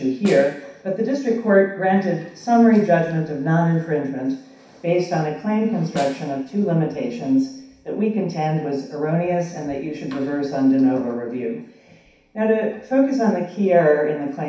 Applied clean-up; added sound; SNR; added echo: none; Snare drum; 18 dB; reverberation time 0.6 s.